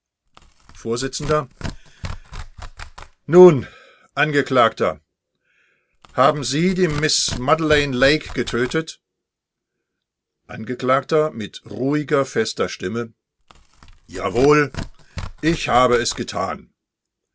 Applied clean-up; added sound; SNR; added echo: none; Tearing; 13 dB; none.